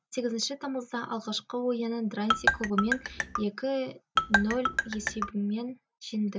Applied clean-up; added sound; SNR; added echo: none; Marimba, xylophone; -3 dB; none.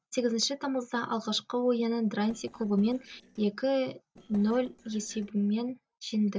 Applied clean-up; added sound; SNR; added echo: neural separator model SepFormer DNS4.